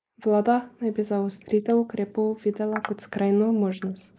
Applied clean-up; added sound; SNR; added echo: neural mask model Resemble Enhance denoiser.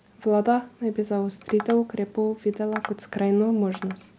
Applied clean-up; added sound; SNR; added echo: none; Tap; 16 dB; none.